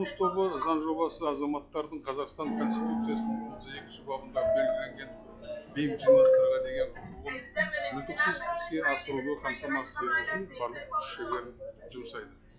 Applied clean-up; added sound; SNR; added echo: classical method log-MMSE.